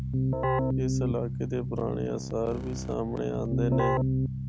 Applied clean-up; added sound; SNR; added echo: none; Keyboard (musical); -4 dB; none.